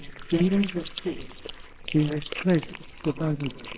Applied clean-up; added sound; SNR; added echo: neural separator model SepFormer WHAMR!.